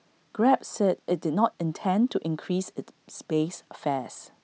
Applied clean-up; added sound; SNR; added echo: none; none; none; none.